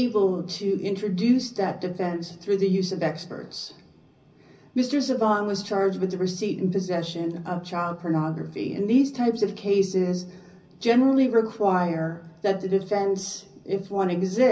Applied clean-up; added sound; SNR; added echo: none; none; none; reverberation time 0.5 s.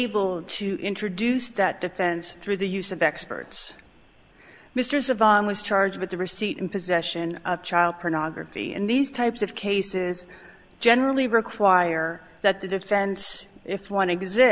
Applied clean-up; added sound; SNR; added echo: none; none; none; none.